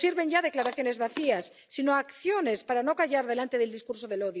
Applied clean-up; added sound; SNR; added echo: none; Chewing, mastication; 16 dB; none.